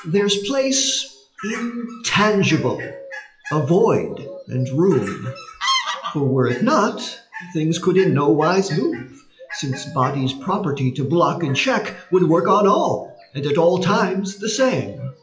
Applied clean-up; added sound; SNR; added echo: classical method WPE with log-MMSE.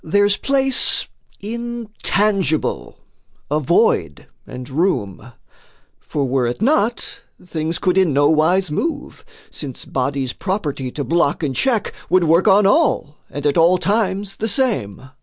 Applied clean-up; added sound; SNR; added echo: none; none; none; none.